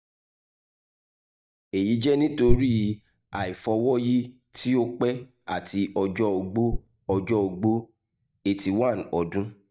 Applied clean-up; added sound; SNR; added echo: neural mask model DeepFilterNet 3.